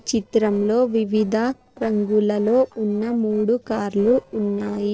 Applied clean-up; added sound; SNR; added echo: neural separator model SepFormer DNS4.